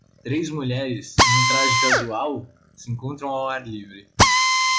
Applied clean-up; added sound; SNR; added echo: classical method log-MMSE.